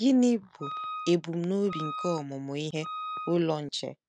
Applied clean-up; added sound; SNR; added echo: none; Wind instrument, woodwind instrument; 10 dB; none.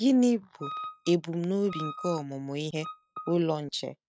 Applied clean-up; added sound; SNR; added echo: neural mask model RNNoise.